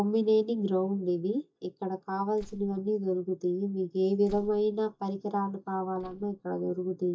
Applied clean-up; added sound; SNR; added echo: neural mask model DeepFilterNet 3.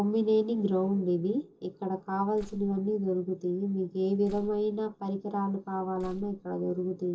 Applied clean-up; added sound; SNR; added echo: neural separator model SepFormer DNS4.